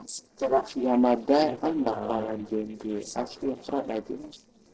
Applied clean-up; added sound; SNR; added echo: neural separator model SepFormer DNS4.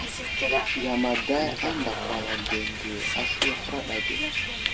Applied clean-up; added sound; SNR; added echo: none; Bus; -3 dB; reverberation time 0.2 s.